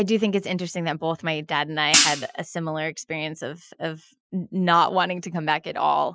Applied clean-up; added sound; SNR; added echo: classical method Wiener filter.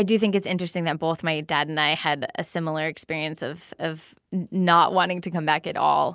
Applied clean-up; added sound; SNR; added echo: none; none; none; none.